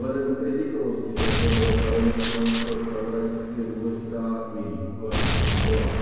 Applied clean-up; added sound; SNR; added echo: none; Gunshot, gunfire; -1 dB; reverberation time 2.2 s.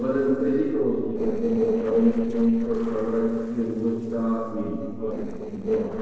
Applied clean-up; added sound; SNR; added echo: neural separator model SepFormer DNS4.